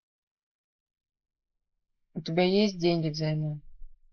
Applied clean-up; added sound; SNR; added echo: neural mask model Resemble Enhance denoiser.